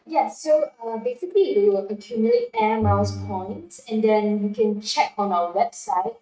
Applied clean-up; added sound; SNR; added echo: neural mask model RNNoise.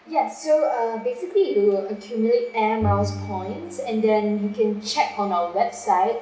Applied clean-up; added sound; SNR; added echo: none; Bowed string instrument; 11 dB; none.